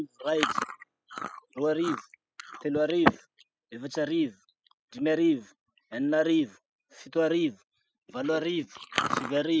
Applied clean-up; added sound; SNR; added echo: classical method spectral subtraction.